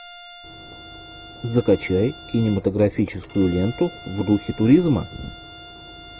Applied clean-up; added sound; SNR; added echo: none; Bowed string instrument; 19 dB; none.